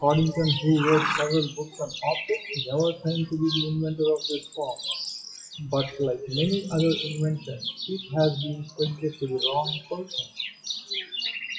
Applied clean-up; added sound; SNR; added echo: classical method WPE with log-MMSE.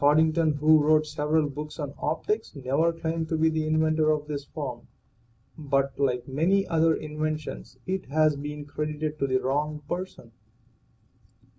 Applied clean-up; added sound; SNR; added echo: none; none; none; none.